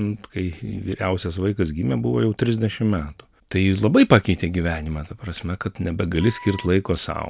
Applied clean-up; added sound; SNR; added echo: none; Wind instrument, woodwind instrument; 19 dB; none.